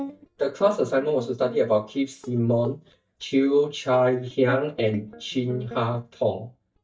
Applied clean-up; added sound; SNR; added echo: neural mask model DeepFilterNet 3.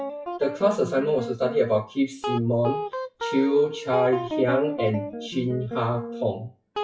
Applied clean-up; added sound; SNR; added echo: classical method WPE with log-MMSE.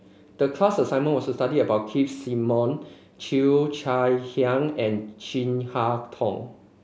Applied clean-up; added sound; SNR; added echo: none; none; none; none.